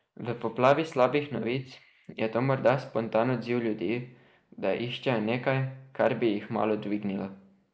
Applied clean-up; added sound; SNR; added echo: neural mask model Resemble Enhance denoiser.